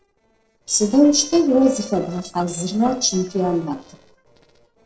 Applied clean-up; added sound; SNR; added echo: neural separator model SepFormer DNS4.